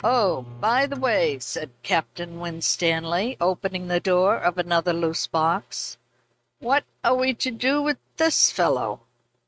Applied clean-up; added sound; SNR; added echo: neural mask model RNNoise.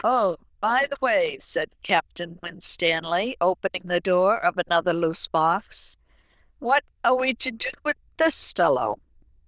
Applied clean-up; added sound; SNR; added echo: neural diffusion model UNIVERSE++.